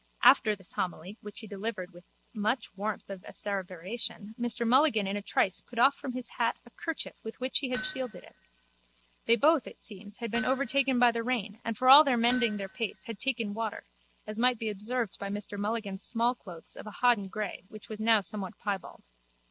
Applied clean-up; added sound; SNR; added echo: none; Hammer; 15 dB; none.